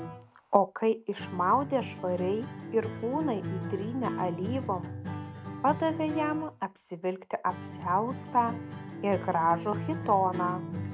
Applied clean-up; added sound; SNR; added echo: none; Acoustic guitar; 8 dB; none.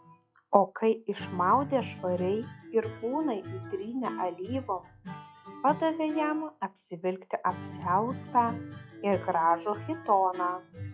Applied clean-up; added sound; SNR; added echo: classical method log-MMSE.